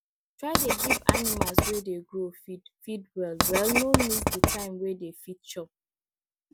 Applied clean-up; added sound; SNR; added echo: none; Writing; -5 dB; none.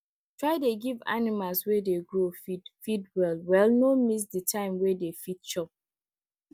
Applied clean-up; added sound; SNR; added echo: none; none; none; none.